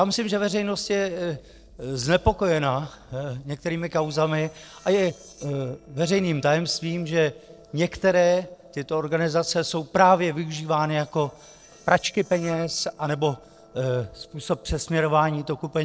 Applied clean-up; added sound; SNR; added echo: neural separator model SepFormer DNS4.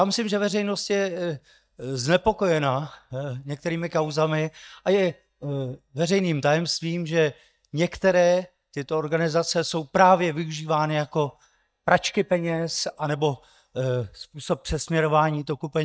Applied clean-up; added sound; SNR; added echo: neural mask model DeepFilterNet 3.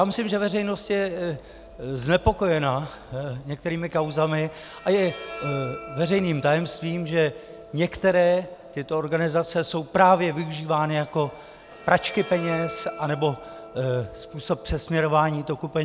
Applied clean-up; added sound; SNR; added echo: none; Bowed string instrument; 18 dB; none.